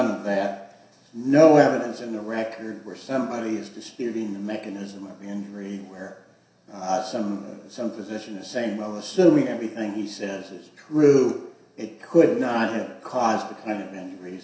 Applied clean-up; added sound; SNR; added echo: none; none; none; reverberation time 0.7 s.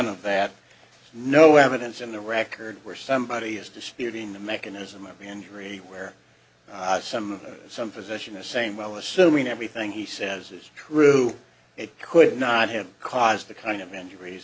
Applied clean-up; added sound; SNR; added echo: none; none; none; none.